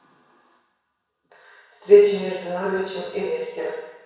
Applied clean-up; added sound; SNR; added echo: none; none; none; reverberation time 1.1 s.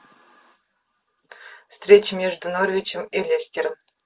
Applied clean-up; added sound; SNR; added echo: none; none; none; none.